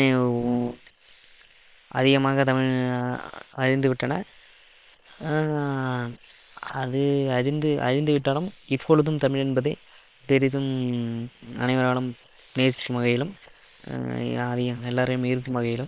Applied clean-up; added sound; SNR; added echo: neural separator model SepFormer WHAM!.